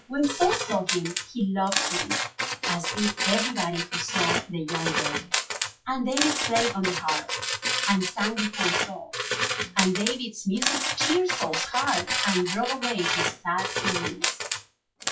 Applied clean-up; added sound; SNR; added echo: classical method WPE with log-MMSE.